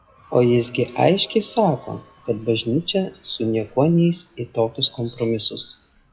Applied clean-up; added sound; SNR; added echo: classical method WPE with log-MMSE.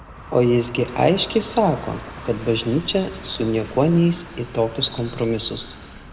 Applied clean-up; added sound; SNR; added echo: none; Train; 15 dB; reverberation time 1.3 s.